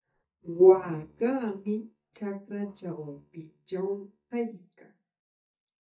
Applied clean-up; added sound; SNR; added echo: neural mask model DeepFilterNet 3.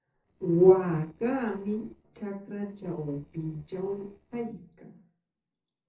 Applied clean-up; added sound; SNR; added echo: neural separator model SepFormer DNS4.